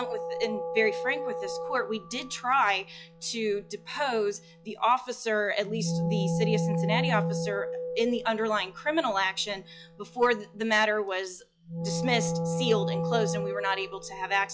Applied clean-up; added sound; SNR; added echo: classical method log-MMSE.